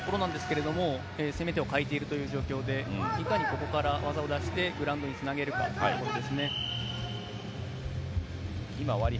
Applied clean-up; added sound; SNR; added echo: none; none; none; none.